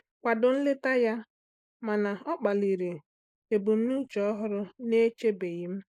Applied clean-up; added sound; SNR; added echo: neural mask model Resemble Enhance denoiser.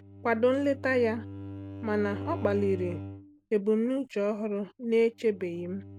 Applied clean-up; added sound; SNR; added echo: none; Bowed string instrument; 12 dB; none.